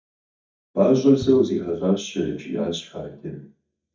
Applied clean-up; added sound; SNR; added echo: neural mask model DeepFilterNet 3.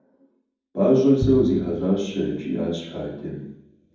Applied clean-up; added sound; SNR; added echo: none; Piano; 10 dB; reverberation time 1.2 s.